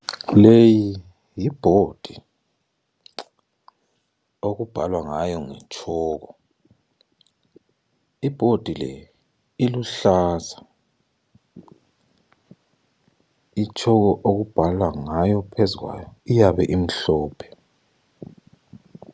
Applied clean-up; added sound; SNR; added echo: none; none; none; none.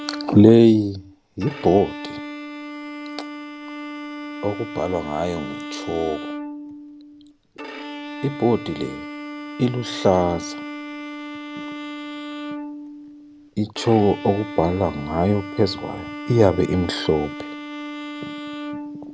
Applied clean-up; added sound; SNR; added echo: none; Bowed string instrument; 11 dB; none.